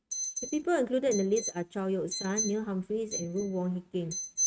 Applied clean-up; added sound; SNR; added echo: neural mask model RNNoise.